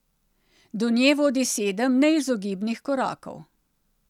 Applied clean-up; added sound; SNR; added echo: none; none; none; none.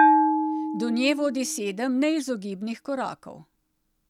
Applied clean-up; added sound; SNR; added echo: none; Bell; -2 dB; none.